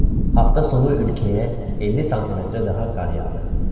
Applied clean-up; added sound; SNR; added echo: none; Thunder; -1 dB; reverberation time 2.2 s.